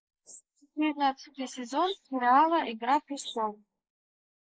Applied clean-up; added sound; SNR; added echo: neural mask model Resemble Enhance denoiser.